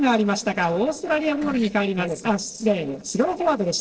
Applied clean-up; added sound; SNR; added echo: neural separator model SepFormer DNS4.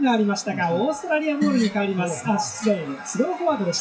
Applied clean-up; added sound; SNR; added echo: classical method WPE with log-MMSE.